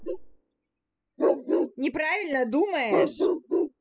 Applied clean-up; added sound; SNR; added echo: classical method spectral subtraction.